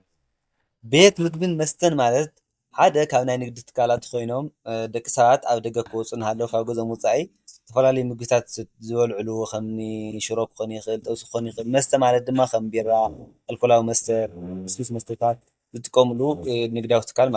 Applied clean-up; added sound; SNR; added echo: neural mask model DeepFilterNet 3.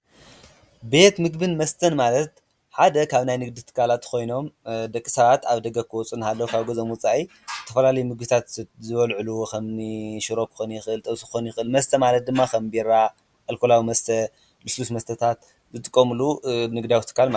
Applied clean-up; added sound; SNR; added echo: none; none; none; none.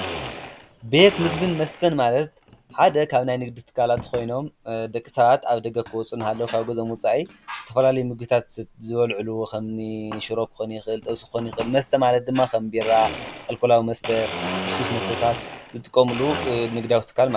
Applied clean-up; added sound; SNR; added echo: none; Domestic sounds, home sounds; 12 dB; none.